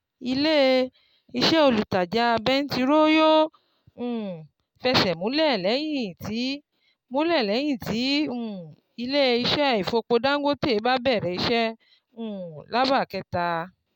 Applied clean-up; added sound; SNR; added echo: none; none; none; none.